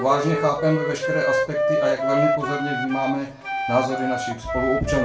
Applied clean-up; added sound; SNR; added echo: none; Wind instrument, woodwind instrument; 0 dB; reverberation time 0.3 s.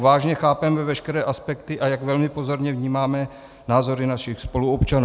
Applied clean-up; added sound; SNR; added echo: none; none; none; none.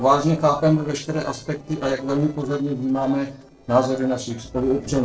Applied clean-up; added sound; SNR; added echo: neural separator model SepFormer DNS4.